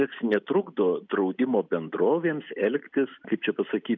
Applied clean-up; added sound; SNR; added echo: none; none; none; none.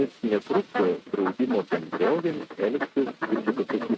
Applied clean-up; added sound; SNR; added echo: neural mask model RNNoise.